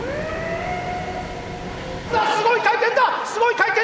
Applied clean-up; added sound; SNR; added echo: none; none; none; none.